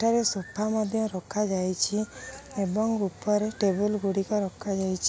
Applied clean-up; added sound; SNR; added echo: none; none; none; none.